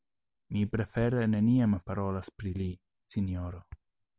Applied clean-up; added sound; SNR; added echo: none; none; none; none.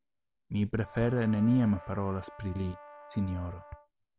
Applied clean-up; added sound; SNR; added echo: none; Livestock, farm animals, working animals + Brass instrument; 19 dB; none.